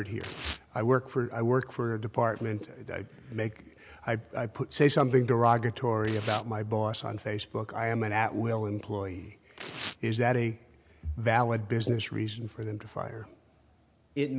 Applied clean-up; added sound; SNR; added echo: none; Tearing; 14 dB; none.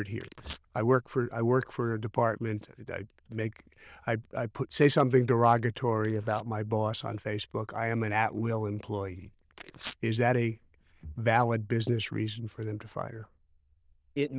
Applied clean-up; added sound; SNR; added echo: neural diffusion model UNIVERSE++.